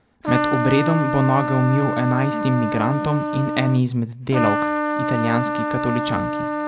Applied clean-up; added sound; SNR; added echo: none; Trumpet; 2 dB; none.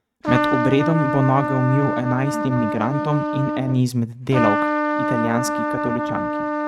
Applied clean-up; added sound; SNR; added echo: neural mask model RNNoise.